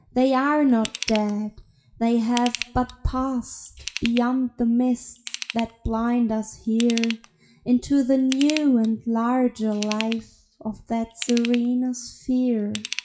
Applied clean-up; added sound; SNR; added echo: classical method WPE with log-MMSE.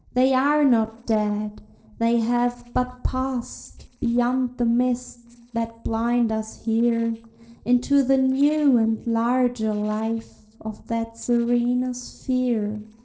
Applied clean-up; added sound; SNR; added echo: neural separator model SepFormer DNS4.